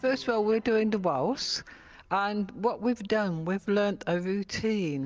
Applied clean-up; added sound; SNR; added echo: none; none; none; none.